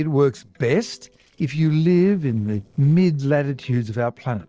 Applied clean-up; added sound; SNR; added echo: neural separator model SepFormer DNS4.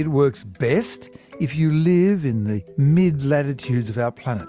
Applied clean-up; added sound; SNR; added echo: none; none; none; none.